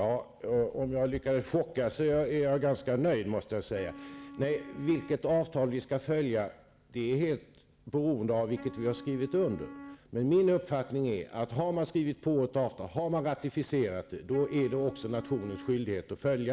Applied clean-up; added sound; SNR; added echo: none; Wind instrument, woodwind instrument; 17 dB; none.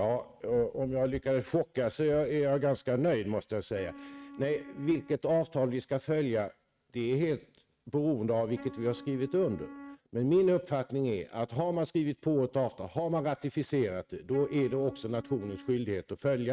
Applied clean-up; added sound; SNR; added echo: neural mask model RNNoise.